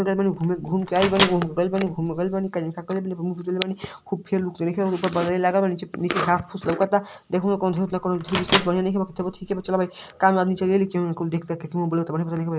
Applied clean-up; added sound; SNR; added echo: none; Microwave oven; 7 dB; none.